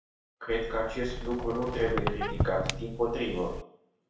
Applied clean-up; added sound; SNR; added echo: none; Squeak; 2 dB; reverberation time 0.7 s.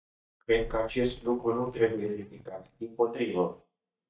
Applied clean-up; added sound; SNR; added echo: neural mask model DeepFilterNet 3.